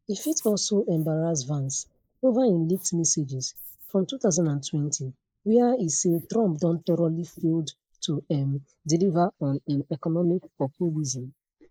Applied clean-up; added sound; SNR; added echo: neural mask model Resemble Enhance denoiser.